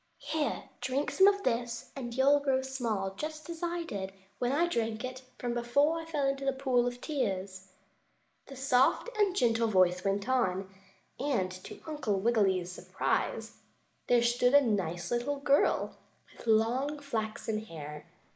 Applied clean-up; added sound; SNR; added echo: neural mask model Resemble Enhance denoiser.